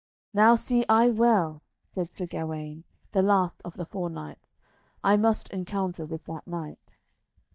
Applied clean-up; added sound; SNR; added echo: neural mask model DeepFilterNet 3.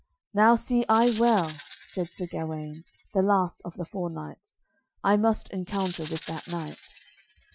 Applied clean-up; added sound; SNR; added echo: classical method Wiener filter.